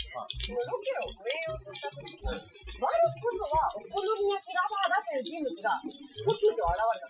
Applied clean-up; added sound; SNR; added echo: classical method Wiener filter.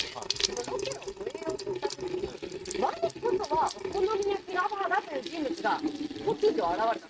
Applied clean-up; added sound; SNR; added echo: neural mask model RNNoise.